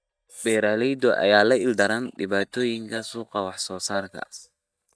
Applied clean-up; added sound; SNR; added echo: neural mask model DeepFilterNet 3.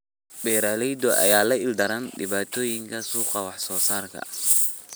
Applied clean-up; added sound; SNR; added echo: none; none; none; none.